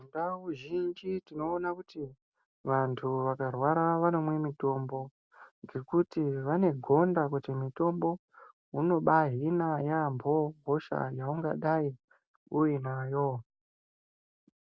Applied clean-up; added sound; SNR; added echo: none; none; none; none.